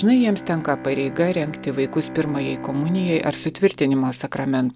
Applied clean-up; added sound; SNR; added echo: none; Bowed string instrument; 14 dB; none.